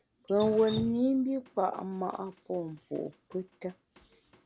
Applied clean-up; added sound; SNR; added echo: none; Drip; 16 dB; none.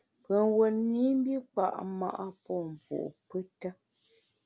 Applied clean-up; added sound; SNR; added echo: none; none; none; none.